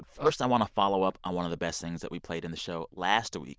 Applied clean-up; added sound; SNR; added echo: neural diffusion model UNIVERSE++.